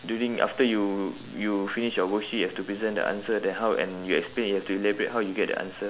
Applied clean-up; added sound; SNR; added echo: none; none; none; none.